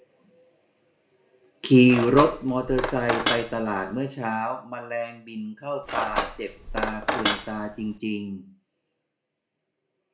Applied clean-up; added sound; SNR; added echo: none; Cutlery, silverware; 4 dB; reverberation time 0.4 s.